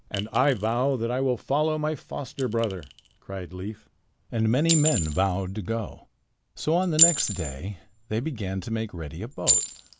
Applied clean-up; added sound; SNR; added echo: none; Chink, clink; 4 dB; none.